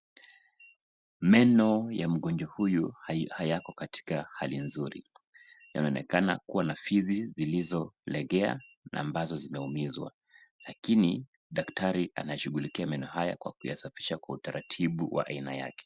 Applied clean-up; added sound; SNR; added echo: none; none; none; none.